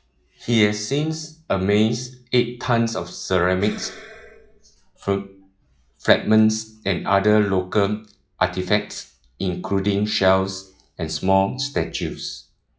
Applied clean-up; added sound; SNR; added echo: classical method log-MMSE.